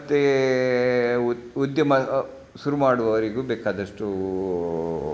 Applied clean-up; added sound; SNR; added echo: none; none; none; none.